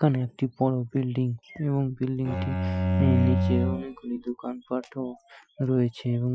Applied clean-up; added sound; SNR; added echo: classical method Wiener filter.